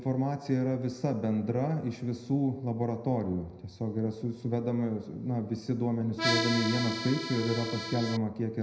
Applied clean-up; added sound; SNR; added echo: none; Accordion; 2 dB; reverberation time 0.8 s.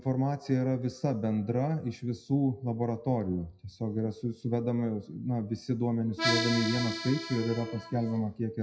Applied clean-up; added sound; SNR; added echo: classical method WPE with log-MMSE.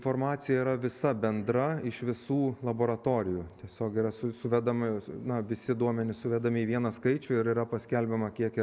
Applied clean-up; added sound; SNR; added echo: none; none; none; none.